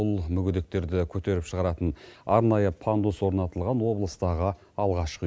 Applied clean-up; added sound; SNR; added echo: none; none; none; none.